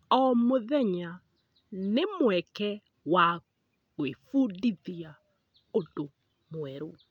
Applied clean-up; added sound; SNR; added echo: none; none; none; none.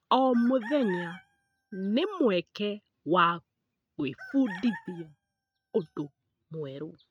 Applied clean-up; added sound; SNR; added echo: neural mask model RNNoise.